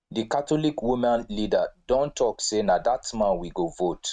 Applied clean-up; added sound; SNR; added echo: neural mask model RNNoise.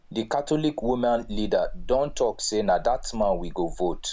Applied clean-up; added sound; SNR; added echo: none; Fire; 9 dB; none.